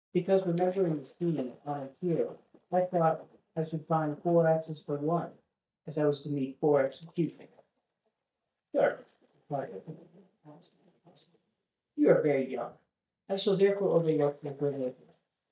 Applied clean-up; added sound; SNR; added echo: neural mask model DeepFilterNet 3.